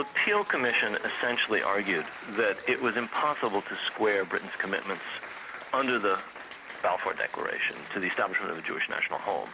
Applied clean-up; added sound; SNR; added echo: none; Applause; 14 dB; none.